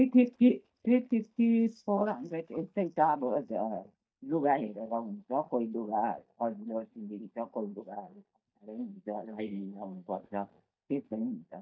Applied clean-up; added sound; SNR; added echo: neural mask model DeepFilterNet 3.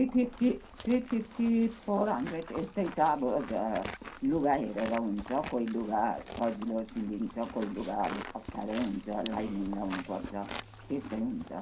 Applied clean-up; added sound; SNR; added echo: none; Livestock, farm animals, working animals; 13 dB; reverberation time 0.3 s.